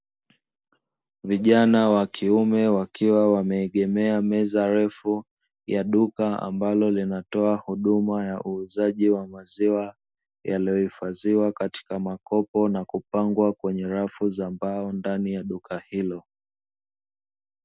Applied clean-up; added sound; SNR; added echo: none; none; none; none.